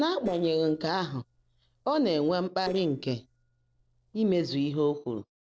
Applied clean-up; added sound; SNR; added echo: neural separator model SepFormer DNS4.